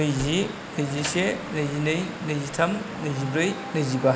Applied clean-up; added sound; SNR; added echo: none; Sliding door; 18 dB; none.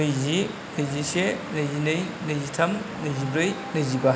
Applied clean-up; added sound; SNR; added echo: none; none; none; none.